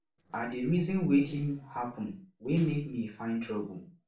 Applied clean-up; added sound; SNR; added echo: neural separator model SepFormer DNS4.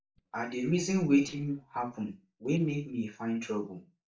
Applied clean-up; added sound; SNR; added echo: neural mask model DeepFilterNet 3.